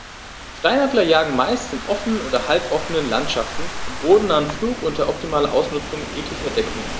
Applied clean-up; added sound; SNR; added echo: none; Rain / Thunderstorm; 9 dB; none.